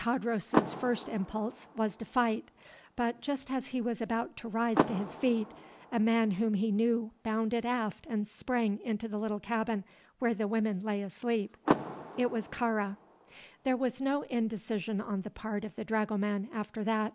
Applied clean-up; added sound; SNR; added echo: none; Car; 7 dB; none.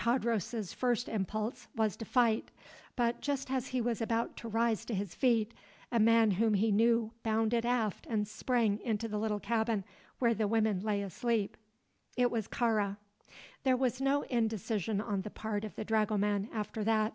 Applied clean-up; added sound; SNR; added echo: none; none; none; none.